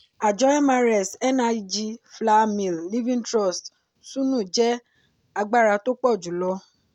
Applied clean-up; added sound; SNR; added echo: none; none; none; none.